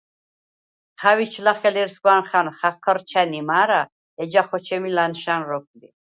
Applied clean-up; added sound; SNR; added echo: none; none; none; none.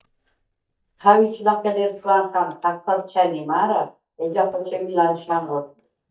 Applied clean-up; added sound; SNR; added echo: neural mask model DeepFilterNet 3.